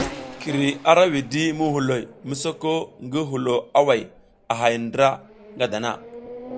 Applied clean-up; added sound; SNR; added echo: none; Race car, auto racing / Accelerating, revving, vroom; 16 dB; none.